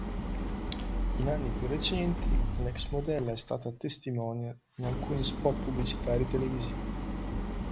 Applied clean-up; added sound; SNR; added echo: none; Idling; 0 dB; none.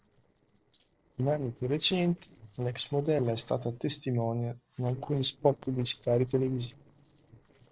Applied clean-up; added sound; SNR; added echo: neural separator model SepFormer DNS4.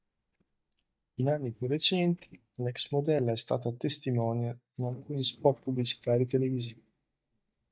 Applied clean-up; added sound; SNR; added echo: neural mask model DeepFilterNet 3.